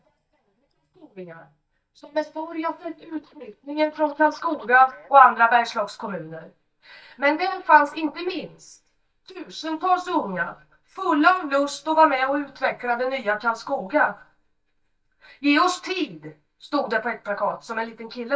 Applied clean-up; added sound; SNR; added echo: neural mask model DeepFilterNet 3.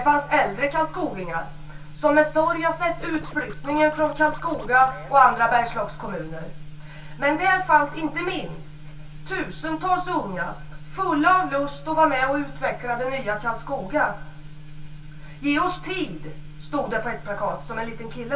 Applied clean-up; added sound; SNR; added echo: none; Scratching (performance technique); 19 dB; reverberation time 0.2 s.